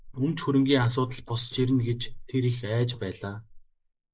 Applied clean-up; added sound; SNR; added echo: neural mask model Resemble Enhance denoiser.